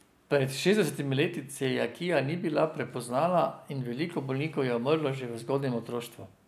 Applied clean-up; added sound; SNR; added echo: none; none; none; none.